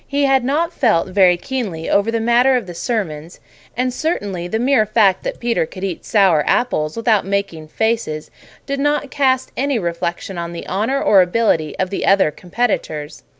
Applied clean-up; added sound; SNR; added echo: none; none; none; none.